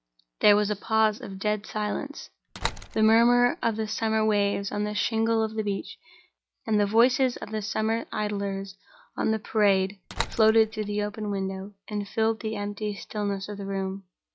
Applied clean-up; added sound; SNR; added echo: none; Slam; 12 dB; none.